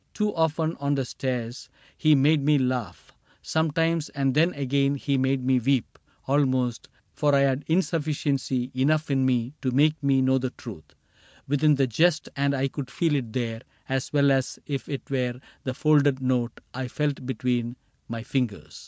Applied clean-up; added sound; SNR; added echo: none; none; none; none.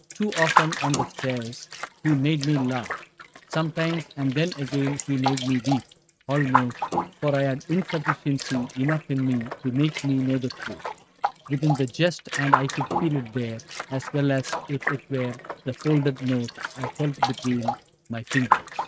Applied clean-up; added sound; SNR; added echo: neural mask model RNNoise.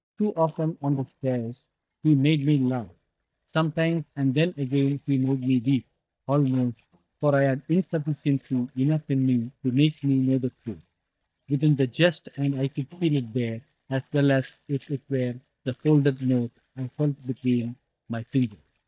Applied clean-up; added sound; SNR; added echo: neural mask model DeepFilterNet 3.